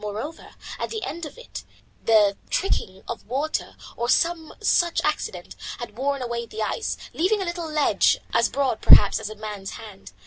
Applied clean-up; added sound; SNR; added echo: none; none; none; none.